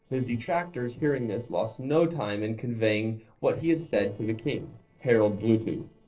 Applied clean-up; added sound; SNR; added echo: neural separator model SepFormer DNS4.